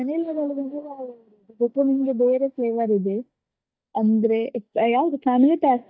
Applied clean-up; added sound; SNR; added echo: neural mask model DeepFilterNet 3.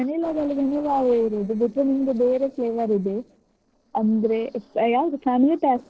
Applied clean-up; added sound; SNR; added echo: neural separator model SepFormer DNS4.